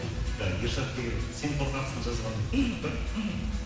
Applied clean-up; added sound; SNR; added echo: none; Bowed string instrument; 16 dB; reverberation time 1.1 s.